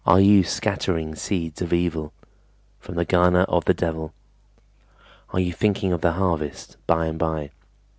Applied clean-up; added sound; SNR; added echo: none; none; none; none.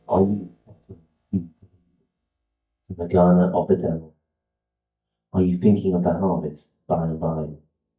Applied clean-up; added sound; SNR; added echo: neural mask model DeepFilterNet 3.